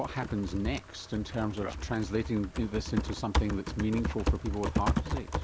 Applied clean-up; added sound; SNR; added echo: none; Typing; 0 dB; none.